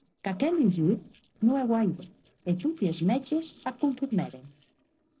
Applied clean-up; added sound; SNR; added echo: neural separator model SepFormer DNS4.